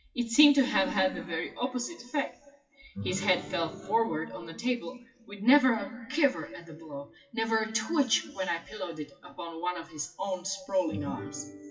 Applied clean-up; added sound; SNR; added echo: classical method WPE with log-MMSE.